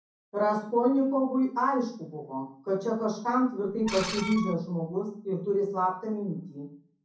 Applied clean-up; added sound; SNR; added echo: none; Screech; 9 dB; reverberation time 0.6 s.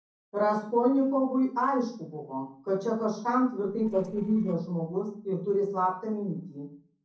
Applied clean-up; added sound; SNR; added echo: neural separator model SepFormer DNS4.